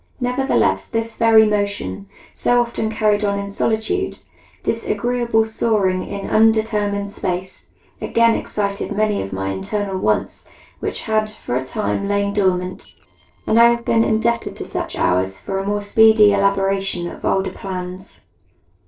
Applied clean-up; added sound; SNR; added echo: neural separator model SepFormer DNS4.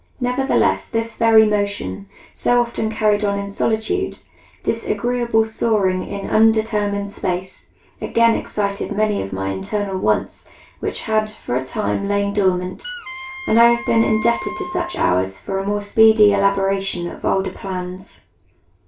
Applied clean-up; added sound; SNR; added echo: none; Wind instrument, woodwind instrument; 12 dB; reverberation time 0.3 s.